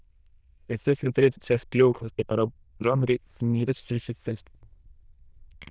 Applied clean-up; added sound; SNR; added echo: neural diffusion model UNIVERSE++.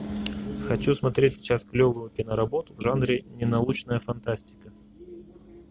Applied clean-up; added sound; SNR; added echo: none; none; none; none.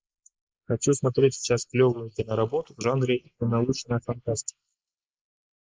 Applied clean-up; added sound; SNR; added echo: neural mask model Resemble Enhance denoiser.